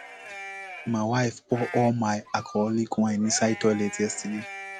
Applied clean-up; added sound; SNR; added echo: none; Livestock, farm animals, working animals; 15 dB; none.